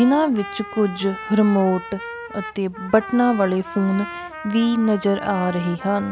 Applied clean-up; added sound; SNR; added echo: none; Trumpet; 13 dB; none.